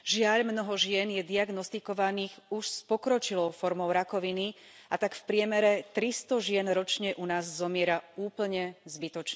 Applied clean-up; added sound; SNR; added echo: none; none; none; none.